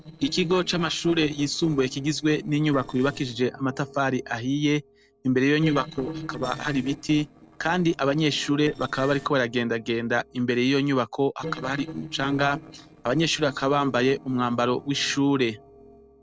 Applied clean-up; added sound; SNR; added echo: neural separator model SepFormer DNS4.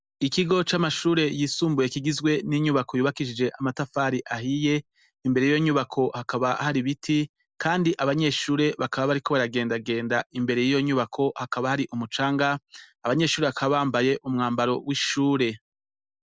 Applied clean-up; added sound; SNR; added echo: none; none; none; none.